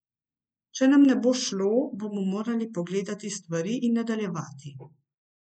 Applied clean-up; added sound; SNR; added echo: neural mask model Resemble Enhance denoiser.